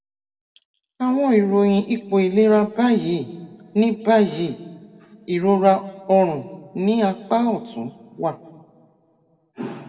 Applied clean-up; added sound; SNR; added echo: none; none; none; reverberation time 1.4 s.